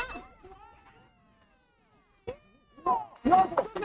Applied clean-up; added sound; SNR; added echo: neural mask model RNNoise.